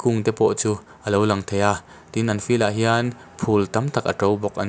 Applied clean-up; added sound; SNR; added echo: none; none; none; none.